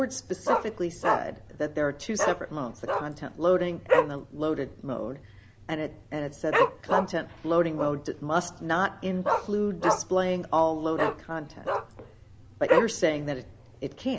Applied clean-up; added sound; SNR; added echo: none; Dog; 2 dB; none.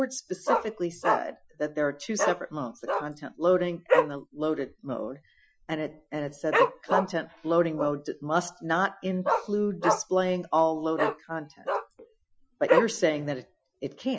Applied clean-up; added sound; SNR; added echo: classical method Wiener filter.